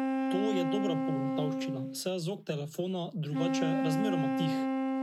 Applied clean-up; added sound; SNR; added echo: none; Wind instrument, woodwind instrument; -3 dB; none.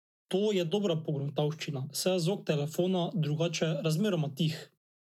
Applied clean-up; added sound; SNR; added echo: none; none; none; none.